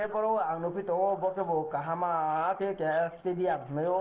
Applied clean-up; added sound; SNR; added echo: neural separator model SepFormer DNS4.